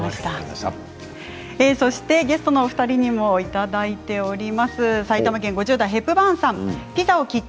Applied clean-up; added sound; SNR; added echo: none; none; none; none.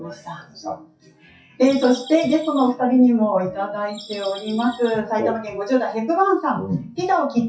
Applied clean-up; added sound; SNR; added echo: classical method WPE with log-MMSE.